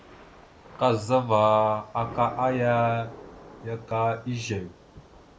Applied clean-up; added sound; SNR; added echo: none; Thunder / Rain; 19 dB; none.